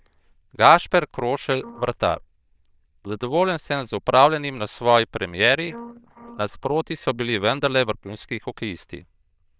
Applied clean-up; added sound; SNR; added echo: neural diffusion model UNIVERSE++.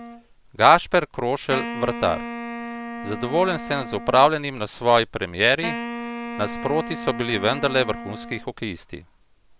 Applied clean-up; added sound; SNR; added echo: none; Wind instrument, woodwind instrument; 11 dB; none.